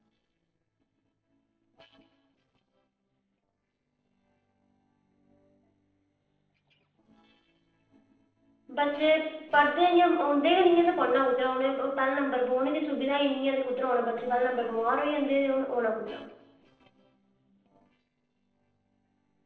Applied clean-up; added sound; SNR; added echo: neural separator model SepFormer DNS4.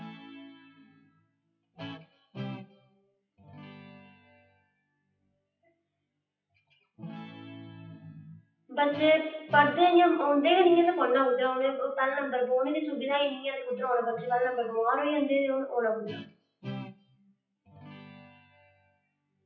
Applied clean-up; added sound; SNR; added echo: classical method WPE with log-MMSE.